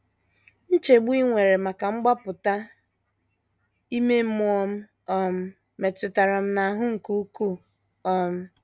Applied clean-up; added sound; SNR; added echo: none; none; none; none.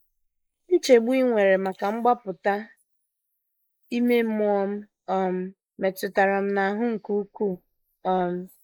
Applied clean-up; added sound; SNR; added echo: neural mask model Resemble Enhance denoiser.